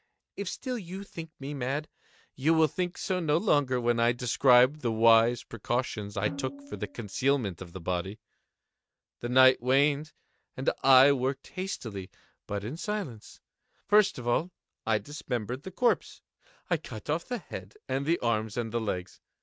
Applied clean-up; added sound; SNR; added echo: neural mask model RNNoise.